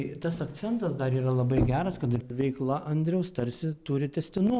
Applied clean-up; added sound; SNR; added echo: none; Knock; 10 dB; none.